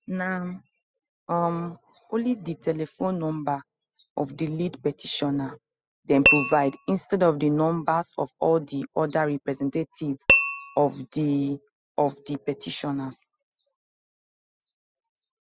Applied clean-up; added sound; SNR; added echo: classical method spectral subtraction.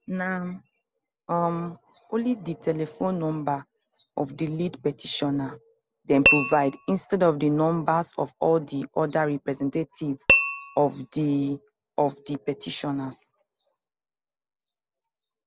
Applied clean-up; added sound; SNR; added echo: none; Tap / Glass; -2 dB; none.